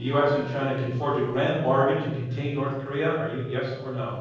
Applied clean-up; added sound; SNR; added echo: neural separator model SepFormer DNS4.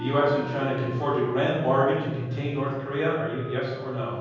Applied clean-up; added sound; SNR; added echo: none; Wind instrument, woodwind instrument; 14 dB; reverberation time 1.3 s.